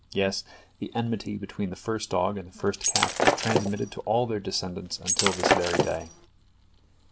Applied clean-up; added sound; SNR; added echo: none; Shatter; -4 dB; none.